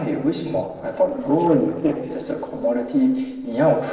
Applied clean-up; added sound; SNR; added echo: neural separator model SepFormer DNS4.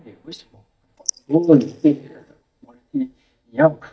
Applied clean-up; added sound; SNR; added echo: neural mask model DeepFilterNet 3.